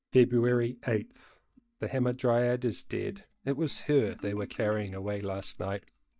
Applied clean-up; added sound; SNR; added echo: neural mask model DeepFilterNet 3.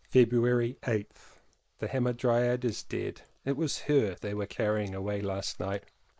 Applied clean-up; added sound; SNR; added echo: neural mask model Resemble Enhance denoiser.